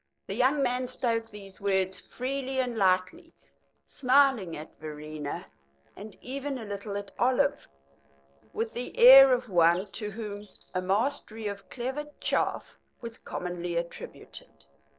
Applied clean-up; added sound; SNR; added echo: neural separator model SepFormer DNS4.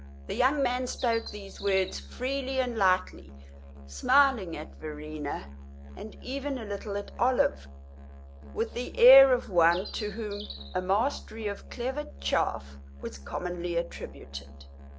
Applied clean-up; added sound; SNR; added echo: none; Musical instrument + Bird; 14 dB; none.